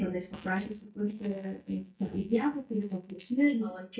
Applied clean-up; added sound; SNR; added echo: neural mask model DeepFilterNet 3.